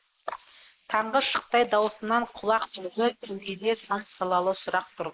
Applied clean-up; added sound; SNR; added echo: neural mask model Resemble Enhance denoiser.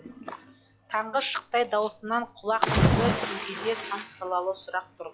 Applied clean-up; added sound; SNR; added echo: classical method log-MMSE.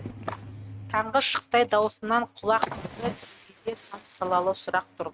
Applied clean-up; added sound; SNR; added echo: neural mask model RNNoise.